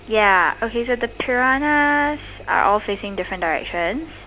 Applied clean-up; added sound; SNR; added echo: none; Engine; 20 dB; none.